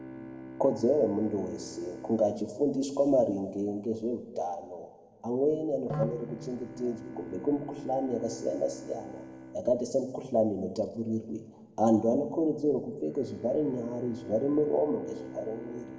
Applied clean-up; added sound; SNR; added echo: none; Bowed string instrument; 16 dB; reverberation time 1.3 s.